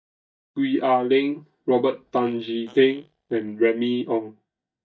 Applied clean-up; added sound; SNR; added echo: neural mask model DeepFilterNet 3.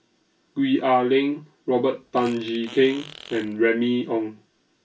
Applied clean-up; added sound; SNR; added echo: none; Fart; 20 dB; reverberation time 0.2 s.